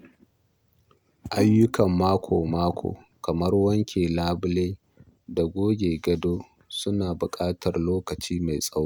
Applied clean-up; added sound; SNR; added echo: none; Bowed string instrument; 13 dB; none.